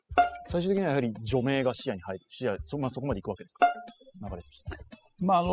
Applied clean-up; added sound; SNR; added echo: classical method spectral subtraction.